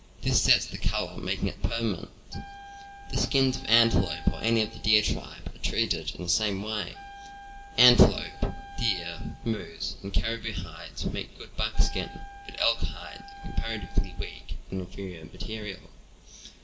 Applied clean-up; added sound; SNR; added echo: none; Wind instrument, woodwind instrument; 19 dB; reverberation time 0.7 s.